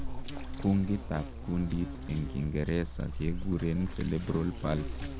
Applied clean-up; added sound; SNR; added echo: none; Insect; 5 dB; none.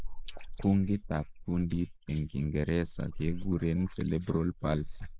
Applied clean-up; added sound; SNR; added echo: neural mask model Resemble Enhance denoiser.